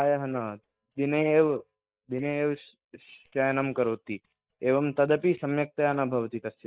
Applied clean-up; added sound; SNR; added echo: neural mask model DeepFilterNet 3.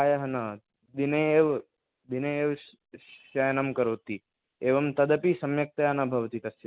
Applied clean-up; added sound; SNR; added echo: none; none; none; none.